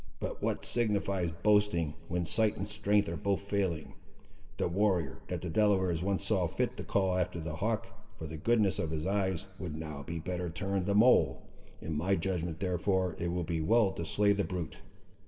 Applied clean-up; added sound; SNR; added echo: none; none; none; reverberation time 1.6 s.